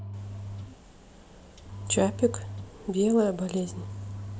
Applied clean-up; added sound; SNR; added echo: none; Engine; 10 dB; none.